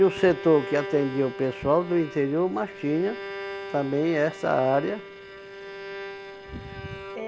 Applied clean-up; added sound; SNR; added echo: none; Bowed string instrument; 12 dB; none.